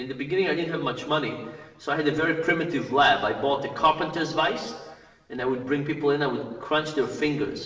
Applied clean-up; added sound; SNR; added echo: none; none; none; reverberation time 1.1 s.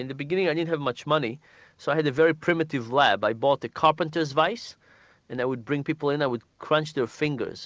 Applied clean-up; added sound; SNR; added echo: none; none; none; none.